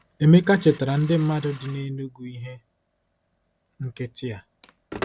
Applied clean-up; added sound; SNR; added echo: none; Telephone; 19 dB; none.